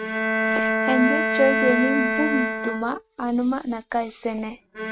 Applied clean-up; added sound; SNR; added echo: neural mask model RNNoise.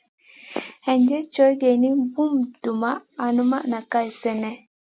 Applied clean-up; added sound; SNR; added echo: none; none; none; none.